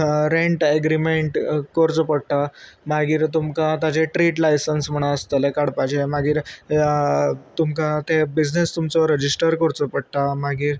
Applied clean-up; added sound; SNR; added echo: none; none; none; none.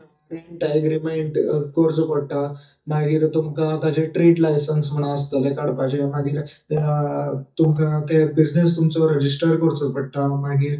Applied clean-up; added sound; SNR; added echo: neural mask model DeepFilterNet 3.